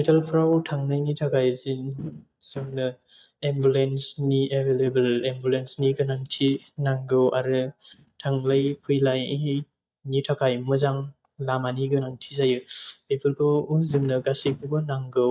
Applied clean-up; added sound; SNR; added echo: neural mask model DeepFilterNet 3.